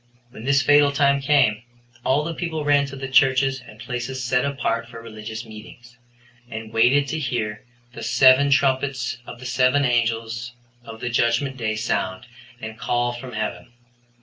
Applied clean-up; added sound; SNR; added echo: none; none; none; none.